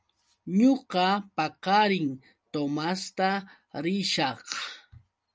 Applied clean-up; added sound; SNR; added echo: none; none; none; none.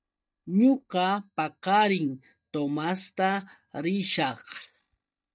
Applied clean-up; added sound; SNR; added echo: neural mask model DeepFilterNet 3.